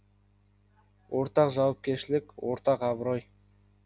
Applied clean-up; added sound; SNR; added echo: none; none; none; none.